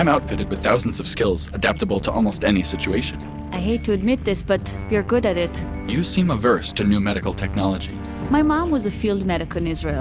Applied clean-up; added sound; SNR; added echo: none; none; none; none.